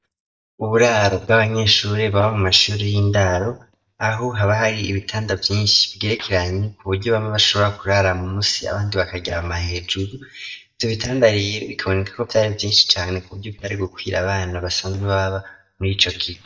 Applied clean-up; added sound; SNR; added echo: neural mask model DeepFilterNet 3.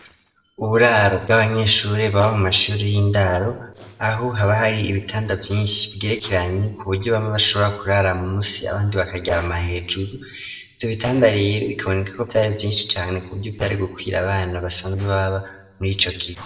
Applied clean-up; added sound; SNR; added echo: neural separator model SepFormer DNS4.